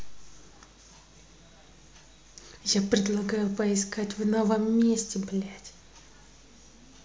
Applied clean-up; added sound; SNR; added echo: none; none; none; none.